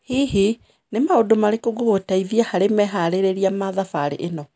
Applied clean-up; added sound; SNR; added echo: none; none; none; none.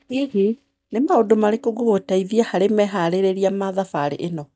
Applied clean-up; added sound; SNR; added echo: neural mask model DeepFilterNet 3.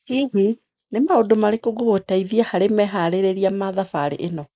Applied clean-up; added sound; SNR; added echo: neural mask model Resemble Enhance denoiser.